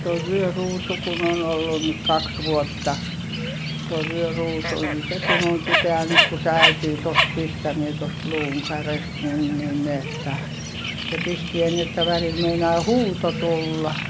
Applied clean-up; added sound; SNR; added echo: none; Bird; 1 dB; none.